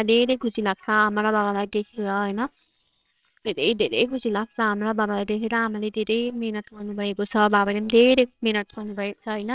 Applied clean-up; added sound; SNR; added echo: neural separator model SepFormer WHAMR!.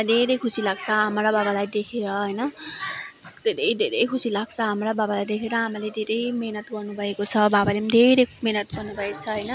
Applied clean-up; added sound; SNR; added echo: none; none; none; none.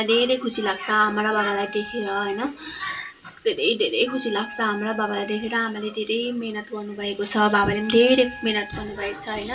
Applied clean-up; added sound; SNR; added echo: none; Wind instrument, woodwind instrument; 16 dB; reverberation time 0.2 s.